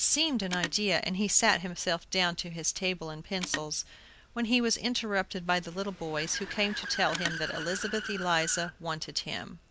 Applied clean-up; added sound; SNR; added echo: none; Telephone + Accelerating, revving, vroom / Car; 11 dB; none.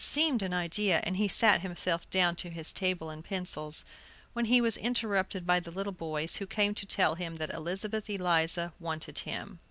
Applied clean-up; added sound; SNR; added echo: none; none; none; none.